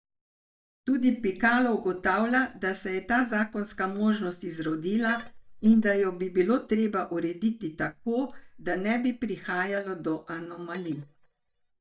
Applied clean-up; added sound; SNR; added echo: neural mask model DeepFilterNet 3.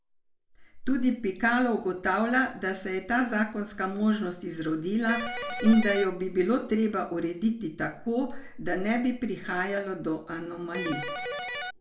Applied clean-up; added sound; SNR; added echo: none; Electric guitar; 6 dB; reverberation time 0.4 s.